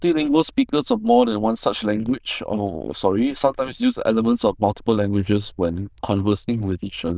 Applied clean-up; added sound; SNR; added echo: neural diffusion model UNIVERSE++.